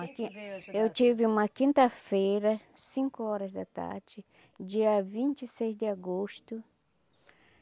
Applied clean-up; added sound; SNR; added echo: none; none; none; none.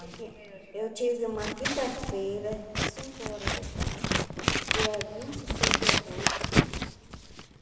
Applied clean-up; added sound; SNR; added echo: none; Scissors; -5 dB; reverberation time 2.5 s.